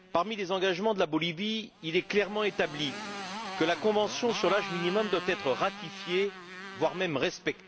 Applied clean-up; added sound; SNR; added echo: none; Motorcycle; 11 dB; none.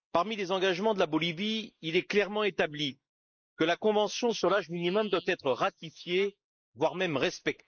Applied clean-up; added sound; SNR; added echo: neural mask model Resemble Enhance denoiser.